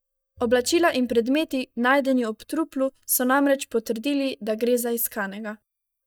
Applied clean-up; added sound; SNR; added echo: neural mask model DeepFilterNet 3.